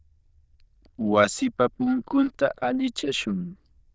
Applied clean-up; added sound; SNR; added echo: neural diffusion model UNIVERSE++.